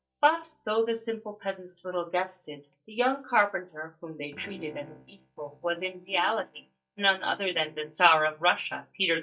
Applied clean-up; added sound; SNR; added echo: neural mask model DeepFilterNet 3.